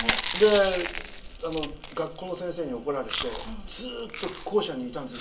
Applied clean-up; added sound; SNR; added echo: none; Chewing, mastication; 6 dB; reverberation time 0.2 s.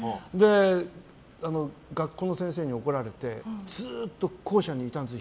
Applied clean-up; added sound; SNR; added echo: none; none; none; none.